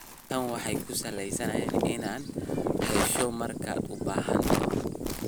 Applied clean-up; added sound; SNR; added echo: none; Crumpling, crinkling; 8 dB; none.